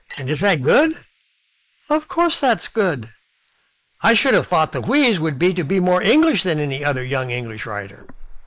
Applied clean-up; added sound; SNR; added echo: neural mask model Resemble Enhance denoiser.